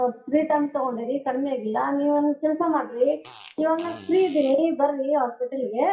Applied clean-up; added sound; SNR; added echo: classical method WPE with log-MMSE.